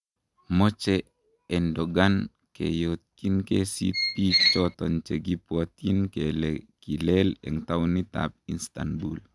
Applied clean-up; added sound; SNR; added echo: none; Squeak; -2 dB; none.